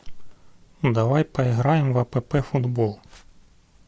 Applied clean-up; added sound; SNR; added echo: none; none; none; none.